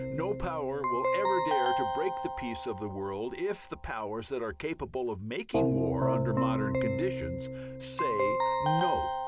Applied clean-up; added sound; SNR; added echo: none; Keyboard (musical); -3 dB; none.